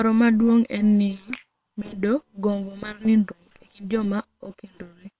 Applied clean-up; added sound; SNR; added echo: neural separator model SepFormer WHAM!.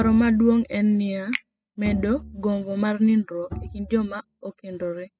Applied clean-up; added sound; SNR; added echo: classical method spectral subtraction.